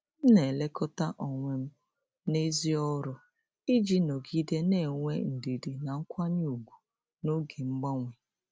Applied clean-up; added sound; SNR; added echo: none; none; none; none.